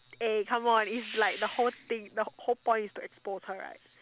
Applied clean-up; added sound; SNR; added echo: none; Hiss; 12 dB; none.